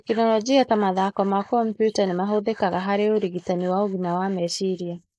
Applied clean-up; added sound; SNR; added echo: neural mask model Resemble Enhance denoiser.